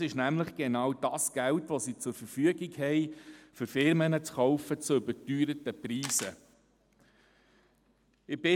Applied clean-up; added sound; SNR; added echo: none; Camera; 18 dB; none.